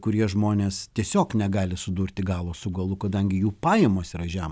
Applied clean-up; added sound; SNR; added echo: none; none; none; none.